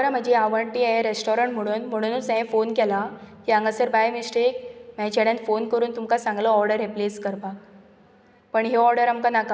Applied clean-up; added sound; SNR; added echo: none; none; none; none.